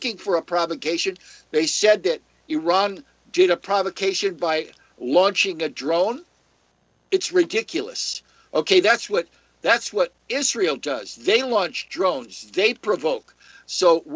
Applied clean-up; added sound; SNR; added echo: none; none; none; none.